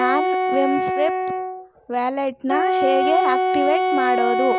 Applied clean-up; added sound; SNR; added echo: none; Wind instrument, woodwind instrument; -2 dB; none.